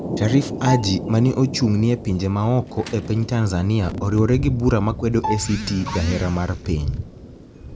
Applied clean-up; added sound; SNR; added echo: none; Thunder + Bowed string instrument; 9 dB; none.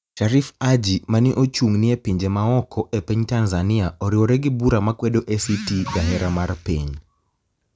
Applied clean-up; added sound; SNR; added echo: none; none; none; none.